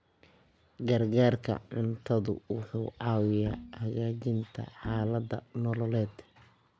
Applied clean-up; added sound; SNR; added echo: none; Bowed string instrument; 16 dB; none.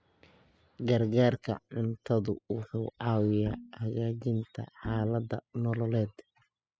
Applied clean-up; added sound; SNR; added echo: classical method spectral subtraction.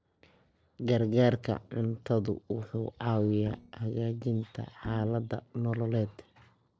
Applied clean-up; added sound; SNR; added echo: neural separator model SepFormer DNS4.